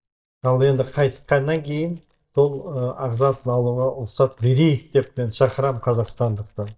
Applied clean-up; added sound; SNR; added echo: neural mask model DeepFilterNet 3.